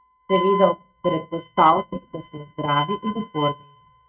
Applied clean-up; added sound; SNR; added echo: neural mask model RNNoise.